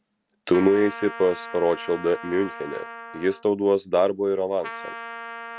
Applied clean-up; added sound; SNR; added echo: none; Trumpet; 14 dB; none.